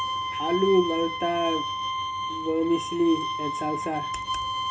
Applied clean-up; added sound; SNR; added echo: none; Bowed string instrument; 3 dB; reverberation time 0.2 s.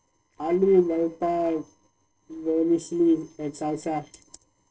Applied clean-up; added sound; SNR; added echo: neural separator model SepFormer DNS4.